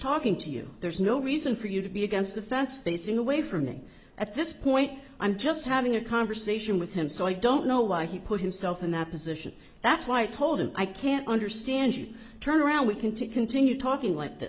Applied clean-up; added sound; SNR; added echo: none; none; none; none.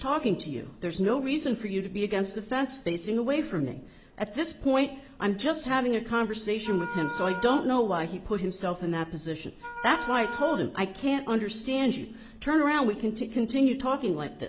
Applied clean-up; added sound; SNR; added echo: none; Wind instrument, woodwind instrument; 11 dB; none.